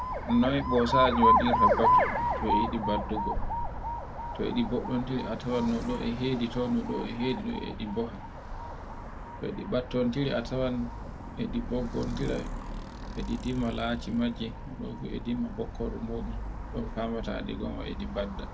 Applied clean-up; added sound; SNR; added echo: none; Alarm; 0 dB; none.